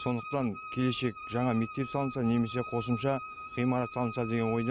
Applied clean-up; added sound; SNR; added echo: none; Wind instrument, woodwind instrument; 12 dB; none.